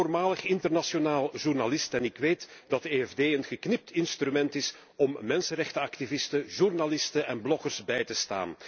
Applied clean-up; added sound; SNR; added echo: none; none; none; none.